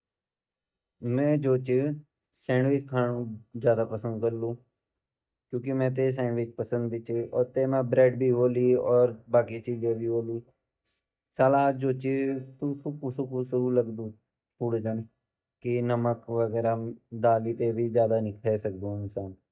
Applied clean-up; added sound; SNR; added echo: neural mask model DeepFilterNet 3.